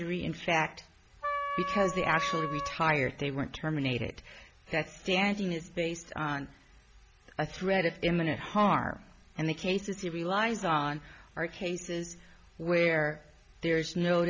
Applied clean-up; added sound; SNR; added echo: none; Wind instrument, woodwind instrument; 3 dB; none.